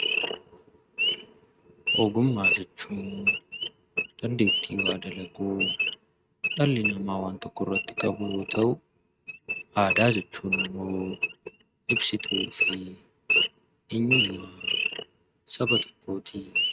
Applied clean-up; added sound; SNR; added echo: neural mask model RNNoise.